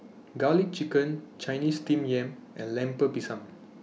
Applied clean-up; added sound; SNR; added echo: none; none; none; none.